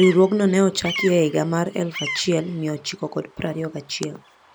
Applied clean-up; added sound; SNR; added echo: none; Bird vocalization, bird call, bird song; 14 dB; none.